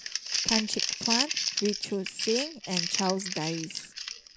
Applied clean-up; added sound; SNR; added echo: none; Crumpling, crinkling; -1 dB; none.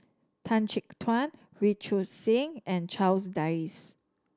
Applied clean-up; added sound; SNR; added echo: none; none; none; none.